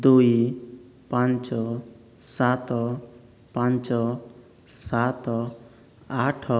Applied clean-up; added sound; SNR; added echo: none; none; none; none.